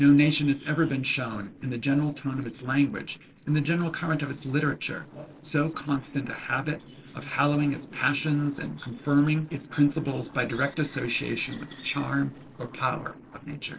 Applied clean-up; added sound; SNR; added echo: neural separator model SepFormer DNS4.